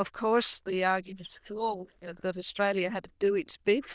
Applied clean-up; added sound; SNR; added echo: neural diffusion model UNIVERSE++.